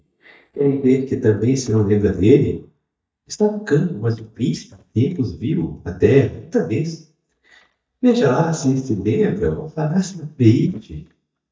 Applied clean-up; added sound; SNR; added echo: neural mask model DeepFilterNet 3.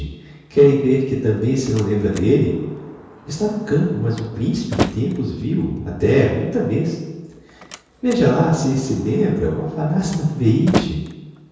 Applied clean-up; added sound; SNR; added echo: none; Slam; 13 dB; reverberation time 1.2 s.